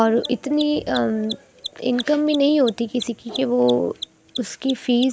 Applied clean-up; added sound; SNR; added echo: none; Mechanisms; 15 dB; none.